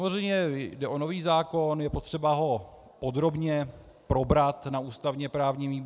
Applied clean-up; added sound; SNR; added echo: none; none; none; none.